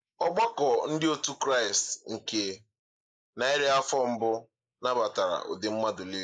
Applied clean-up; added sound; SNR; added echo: neural mask model Resemble Enhance denoiser.